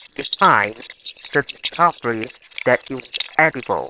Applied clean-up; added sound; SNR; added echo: neural separator model SepFormer WHAM!.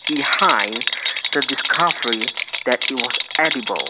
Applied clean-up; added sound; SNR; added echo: none; Rattle; 2 dB; none.